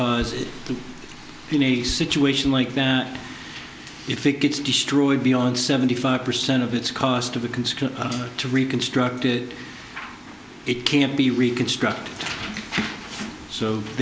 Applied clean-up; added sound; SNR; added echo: none; none; none; none.